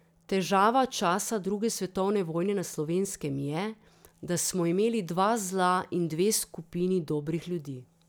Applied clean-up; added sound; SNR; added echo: none; none; none; none.